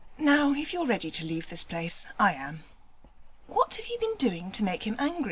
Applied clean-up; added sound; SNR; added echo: none; Writing; 19 dB; none.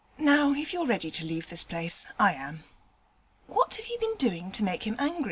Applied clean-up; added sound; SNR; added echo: none; none; none; none.